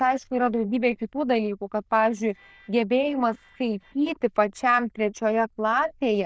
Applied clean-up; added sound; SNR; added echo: neural diffusion model UNIVERSE++.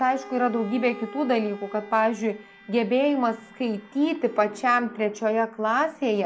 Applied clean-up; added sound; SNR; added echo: none; Acoustic guitar / Strum + Bowed string instrument; 20 dB; none.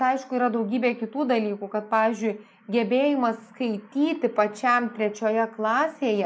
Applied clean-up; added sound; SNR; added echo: none; none; none; none.